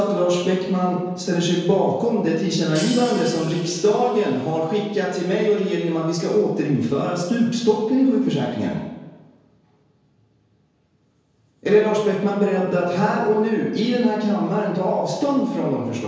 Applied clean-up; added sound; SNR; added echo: none; Hi-hat; 18 dB; reverberation time 1.2 s.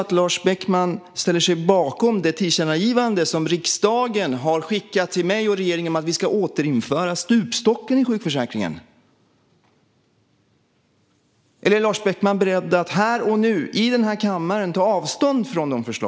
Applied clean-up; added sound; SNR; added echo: none; none; none; none.